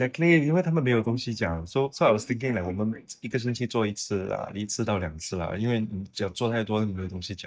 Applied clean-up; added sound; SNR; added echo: neural mask model DeepFilterNet 3.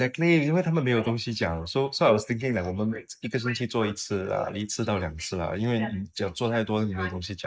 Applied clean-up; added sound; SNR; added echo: neural mask model Resemble Enhance denoiser.